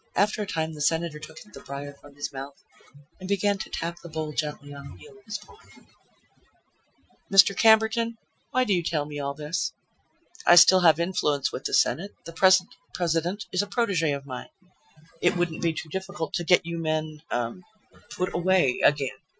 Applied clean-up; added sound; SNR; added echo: classical method Wiener filter.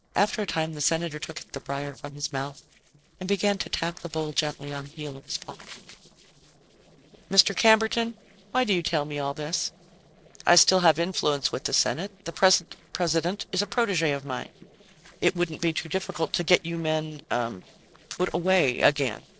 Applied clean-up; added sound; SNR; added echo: neural separator model SepFormer DNS4.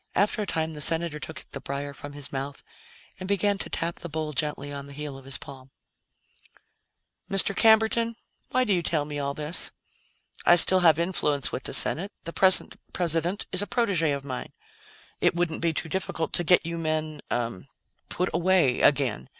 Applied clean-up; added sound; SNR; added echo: none; none; none; none.